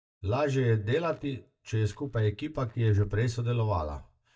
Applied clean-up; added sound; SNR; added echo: neural mask model DeepFilterNet 3.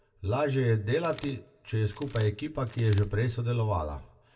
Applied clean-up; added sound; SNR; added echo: none; Bird; 20 dB; reverberation time 0.2 s.